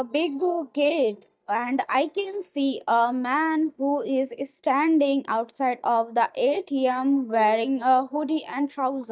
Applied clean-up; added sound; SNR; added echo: neural mask model DeepFilterNet 3.